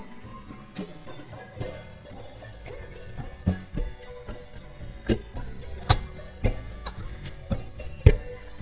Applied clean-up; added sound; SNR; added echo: neural mask model DeepFilterNet 3.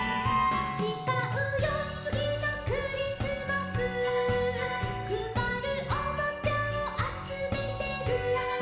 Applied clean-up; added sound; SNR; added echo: none; Wind instrument, woodwind instrument; 14 dB; reverberation time 1.1 s.